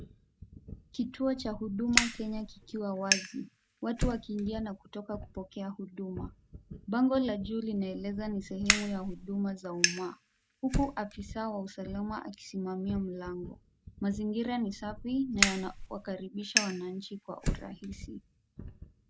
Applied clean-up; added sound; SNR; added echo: none; Fire; 2 dB; none.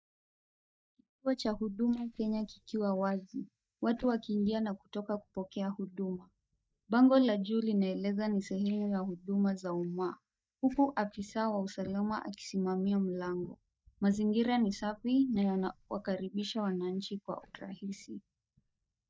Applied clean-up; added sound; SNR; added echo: neural mask model DeepFilterNet 3.